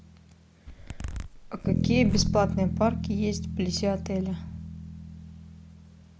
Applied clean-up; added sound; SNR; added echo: none; Zipper (clothing) + Bass guitar; 1 dB; none.